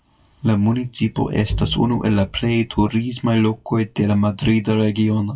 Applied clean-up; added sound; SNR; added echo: classical method WPE with log-MMSE.